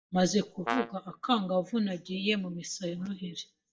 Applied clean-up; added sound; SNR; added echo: neural mask model DeepFilterNet 3.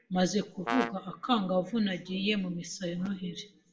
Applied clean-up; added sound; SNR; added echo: none; Brass instrument; 6 dB; reverberation time 0.4 s.